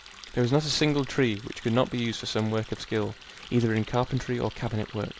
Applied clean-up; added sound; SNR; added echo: none; Water tap, faucet; 19 dB; none.